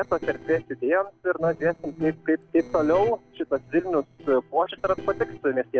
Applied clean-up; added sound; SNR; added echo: neural separator model SepFormer DNS4.